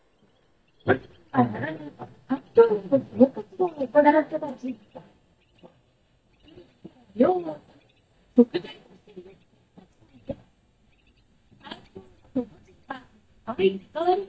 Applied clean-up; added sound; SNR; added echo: neural mask model DeepFilterNet 3.